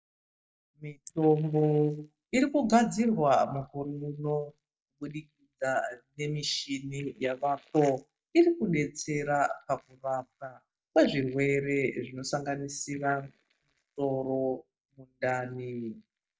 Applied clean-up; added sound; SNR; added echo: neural mask model DeepFilterNet 3.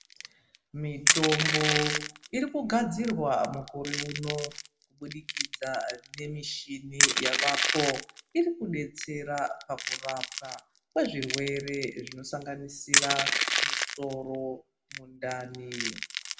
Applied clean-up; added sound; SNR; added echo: none; Crushing; -1 dB; reverberation time 0.2 s.